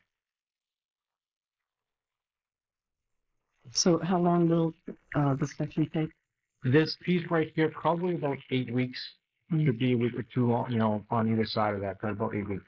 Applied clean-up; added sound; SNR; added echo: neural mask model Resemble Enhance denoiser.